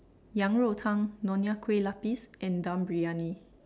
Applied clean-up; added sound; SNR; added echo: none; none; none; none.